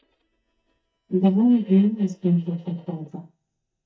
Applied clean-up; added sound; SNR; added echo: neural mask model DeepFilterNet 3.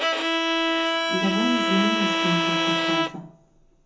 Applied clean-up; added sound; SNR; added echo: none; Bowed string instrument; -5 dB; reverberation time 0.5 s.